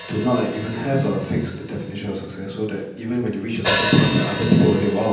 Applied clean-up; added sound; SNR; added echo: none; Hi-hat; 3 dB; reverberation time 0.9 s.